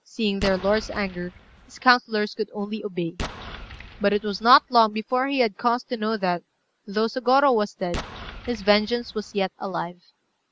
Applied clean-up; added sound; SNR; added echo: none; Explosion; 13 dB; none.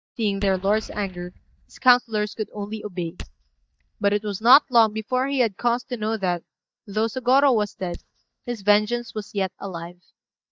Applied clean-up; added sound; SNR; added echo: neural mask model DeepFilterNet 3.